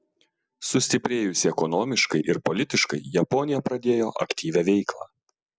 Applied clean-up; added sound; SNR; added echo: none; none; none; none.